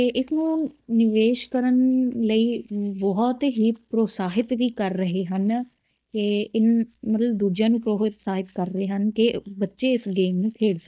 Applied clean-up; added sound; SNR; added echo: neural mask model DeepFilterNet 3.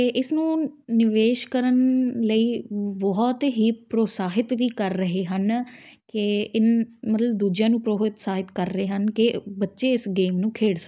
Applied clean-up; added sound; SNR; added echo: none; none; none; none.